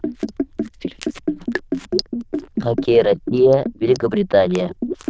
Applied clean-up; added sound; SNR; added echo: neural diffusion model UNIVERSE++.